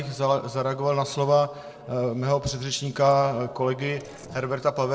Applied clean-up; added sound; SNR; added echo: neural separator model SepFormer DNS4.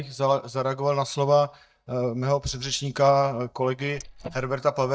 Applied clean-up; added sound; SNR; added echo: neural mask model DeepFilterNet 3.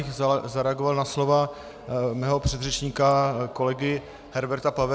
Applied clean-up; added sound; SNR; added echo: none; none; none; none.